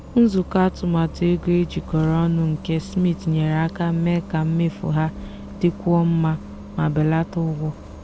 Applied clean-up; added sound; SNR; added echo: none; Bus; 14 dB; none.